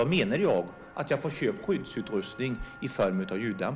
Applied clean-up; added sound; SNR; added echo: none; Walk, footsteps + Wind instrument, woodwind instrument; 18 dB; none.